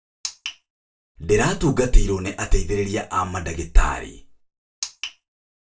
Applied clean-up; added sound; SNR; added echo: none; none; none; reverberation time 0.2 s.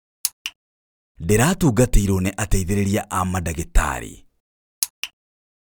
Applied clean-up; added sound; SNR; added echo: none; none; none; none.